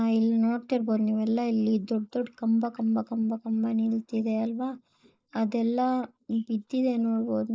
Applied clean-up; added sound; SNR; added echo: neural mask model Resemble Enhance denoiser.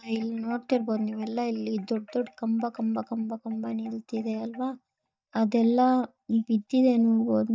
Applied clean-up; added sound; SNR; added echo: neural mask model DeepFilterNet 3.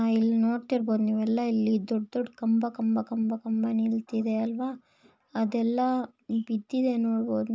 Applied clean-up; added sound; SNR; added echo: none; none; none; none.